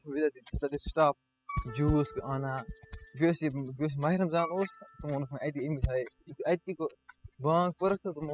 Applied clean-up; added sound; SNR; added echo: classical method spectral subtraction.